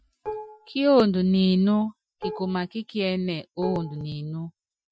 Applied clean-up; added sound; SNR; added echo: classical method Wiener filter.